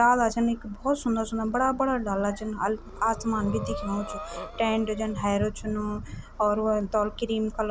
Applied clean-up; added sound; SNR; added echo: none; Breathing + Purr; 14 dB; none.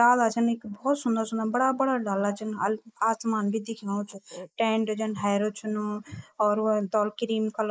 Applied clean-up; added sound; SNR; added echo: neural mask model Resemble Enhance denoiser.